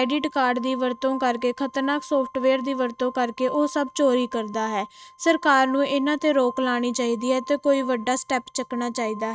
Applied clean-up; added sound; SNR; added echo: neural mask model RNNoise.